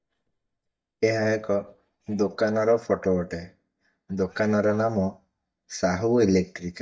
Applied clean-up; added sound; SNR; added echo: neural mask model DeepFilterNet 3.